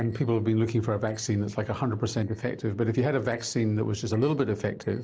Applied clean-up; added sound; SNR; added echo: neural separator model SepFormer DNS4.